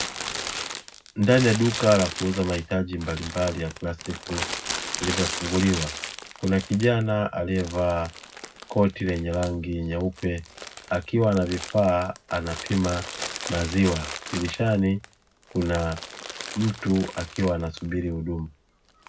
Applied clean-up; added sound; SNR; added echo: none; Crumpling, crinkling; 10 dB; reverberation time 0.4 s.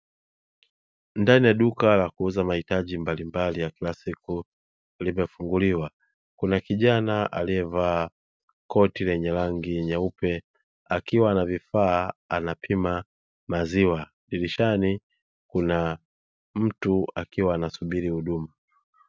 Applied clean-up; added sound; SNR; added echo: none; none; none; none.